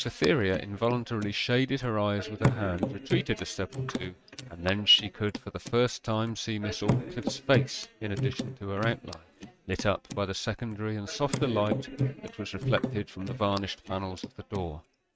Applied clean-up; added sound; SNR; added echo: neural mask model RNNoise.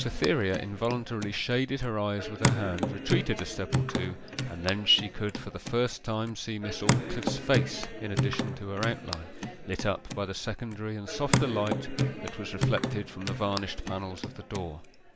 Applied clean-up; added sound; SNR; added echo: none; Hands / Wood; 2 dB; none.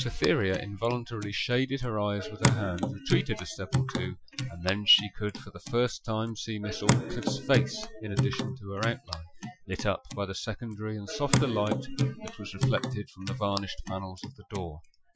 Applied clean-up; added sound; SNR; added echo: classical method Wiener filter.